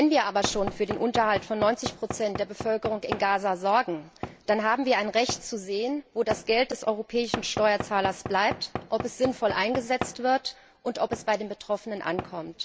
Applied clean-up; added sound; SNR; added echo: none; Knock / Wood; 11 dB; none.